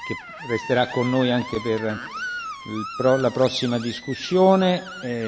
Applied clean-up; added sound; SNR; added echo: none; Screech; 12 dB; none.